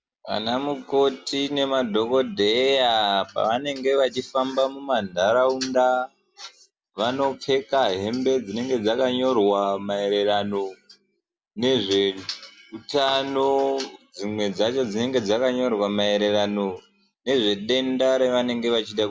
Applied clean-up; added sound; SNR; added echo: none; none; none; none.